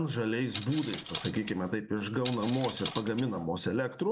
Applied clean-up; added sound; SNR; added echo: none; Coin (dropping); 10 dB; none.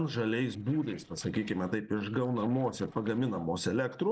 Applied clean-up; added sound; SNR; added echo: neural separator model SepFormer DNS4.